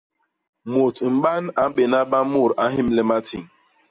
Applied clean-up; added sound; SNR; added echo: none; none; none; none.